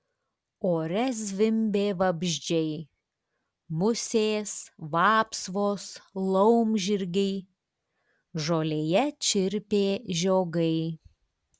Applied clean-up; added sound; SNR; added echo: none; none; none; none.